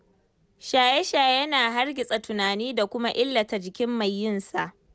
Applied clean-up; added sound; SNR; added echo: none; none; none; none.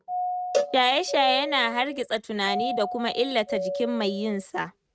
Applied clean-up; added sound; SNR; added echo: neural mask model RNNoise.